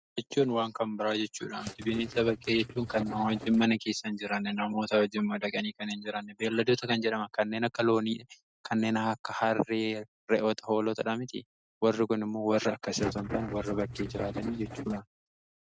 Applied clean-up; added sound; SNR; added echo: neural mask model RNNoise.